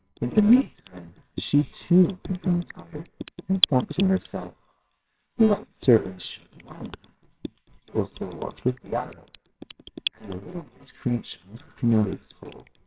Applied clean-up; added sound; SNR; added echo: neural separator model SepFormer WHAMR!.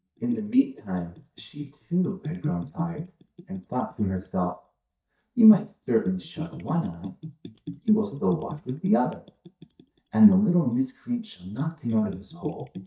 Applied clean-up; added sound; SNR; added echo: neural mask model DeepFilterNet 3.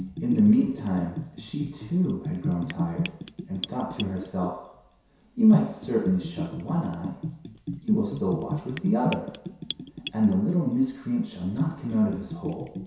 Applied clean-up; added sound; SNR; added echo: none; Bathtub (filling or washing) / Gurgling; 8 dB; reverberation time 0.7 s.